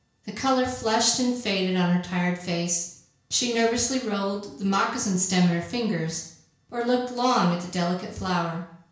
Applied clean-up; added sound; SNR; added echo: none; none; none; reverberation time 0.5 s.